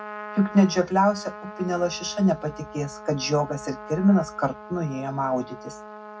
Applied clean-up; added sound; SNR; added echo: none; Trumpet; 15 dB; reverberation time 0.4 s.